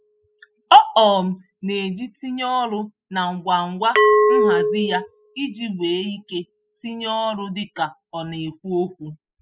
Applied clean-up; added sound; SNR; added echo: classical method spectral subtraction.